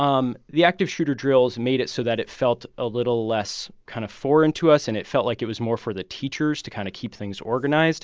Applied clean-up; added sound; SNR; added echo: none; none; none; none.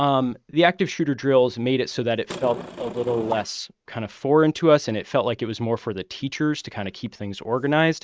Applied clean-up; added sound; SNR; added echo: neural mask model RNNoise.